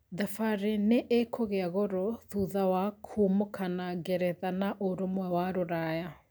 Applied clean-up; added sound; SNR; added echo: none; none; none; none.